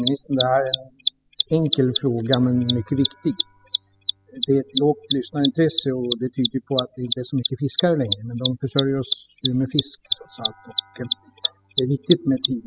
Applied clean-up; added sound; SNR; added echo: classical method spectral subtraction.